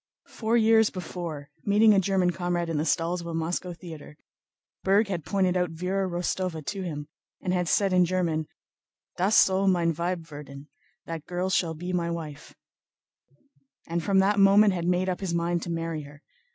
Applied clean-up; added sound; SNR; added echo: none; none; none; none.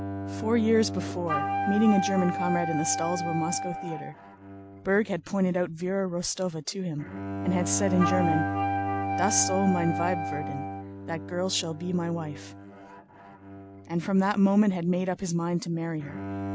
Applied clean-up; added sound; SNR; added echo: none; Bowed string instrument + Wind instrument, woodwind instrument; 5 dB; none.